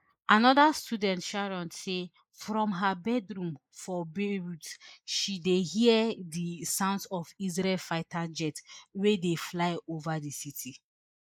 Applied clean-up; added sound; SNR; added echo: neural mask model Resemble Enhance denoiser.